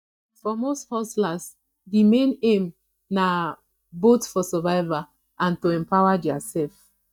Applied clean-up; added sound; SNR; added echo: neural mask model DeepFilterNet 3.